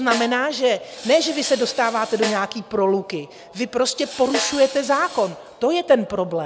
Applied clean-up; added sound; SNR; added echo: none; Snare drum + Tools; 12 dB; none.